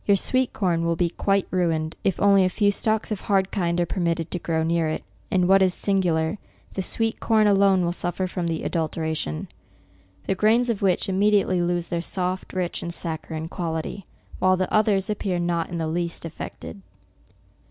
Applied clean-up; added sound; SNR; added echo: none; none; none; none.